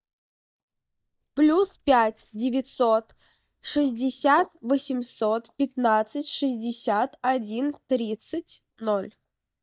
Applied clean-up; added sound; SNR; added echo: neural mask model DeepFilterNet 3.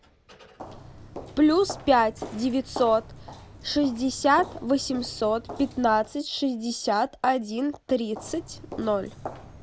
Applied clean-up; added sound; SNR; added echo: none; Walk, footsteps; 16 dB; none.